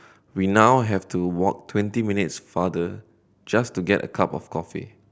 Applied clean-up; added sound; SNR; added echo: none; none; none; none.